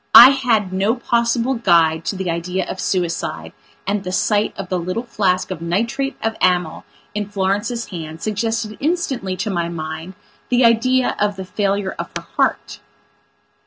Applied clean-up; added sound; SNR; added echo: none; none; none; none.